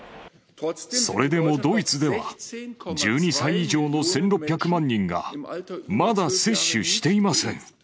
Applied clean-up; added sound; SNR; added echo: none; none; none; none.